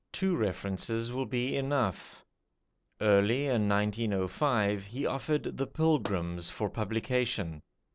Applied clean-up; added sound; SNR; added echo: none; Explosion; 17 dB; none.